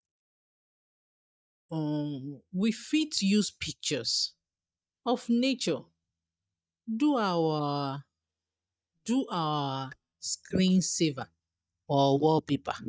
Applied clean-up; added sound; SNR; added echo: neural mask model DeepFilterNet 3.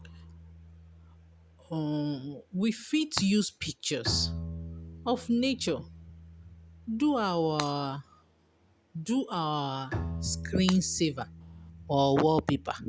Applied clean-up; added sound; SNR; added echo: none; Bowed string instrument + Shatter; 11 dB; none.